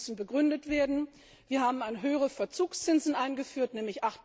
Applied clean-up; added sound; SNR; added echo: none; none; none; none.